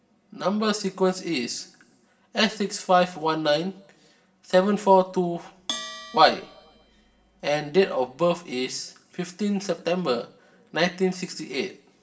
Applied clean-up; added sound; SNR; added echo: none; Bell; 16 dB; reverberation time 0.5 s.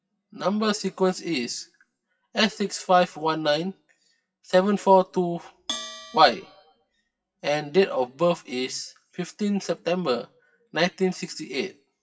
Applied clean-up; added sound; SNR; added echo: classical method WPE with log-MMSE.